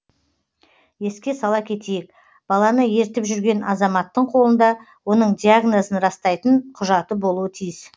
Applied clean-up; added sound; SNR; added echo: none; none; none; none.